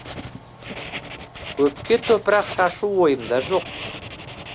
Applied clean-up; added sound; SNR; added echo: none; Writing; 11 dB; none.